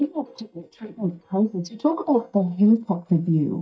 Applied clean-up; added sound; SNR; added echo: neural mask model DeepFilterNet 3.